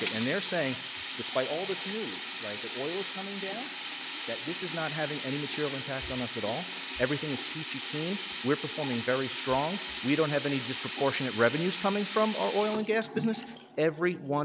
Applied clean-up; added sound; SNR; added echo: none; Sink (filling or washing); 2 dB; none.